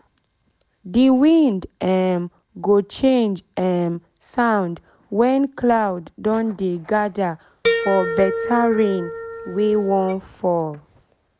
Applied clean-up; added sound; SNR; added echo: none; Harp; 5 dB; none.